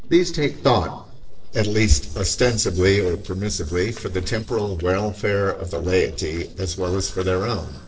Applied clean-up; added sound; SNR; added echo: neural separator model SepFormer DNS4.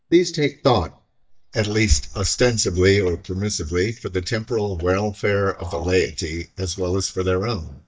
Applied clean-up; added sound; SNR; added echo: neural mask model DeepFilterNet 3.